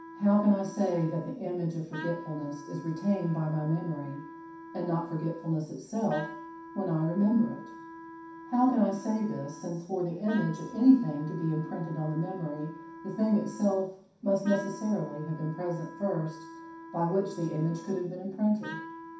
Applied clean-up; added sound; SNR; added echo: none; Wind instrument, woodwind instrument; 15 dB; reverberation time 0.6 s.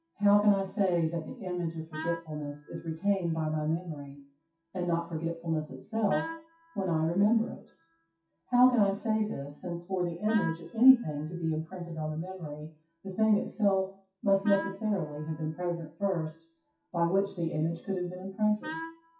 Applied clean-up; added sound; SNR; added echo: classical method WPE with log-MMSE.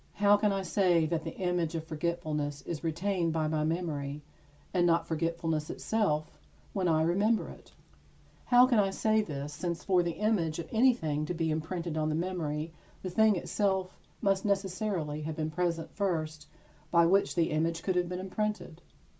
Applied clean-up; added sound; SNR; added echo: none; none; none; none.